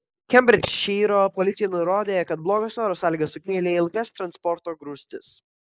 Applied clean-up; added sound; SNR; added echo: neural mask model Resemble Enhance denoiser.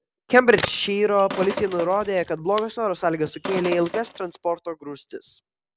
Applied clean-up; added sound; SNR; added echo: none; Sink (filling or washing) + Camera; 11 dB; none.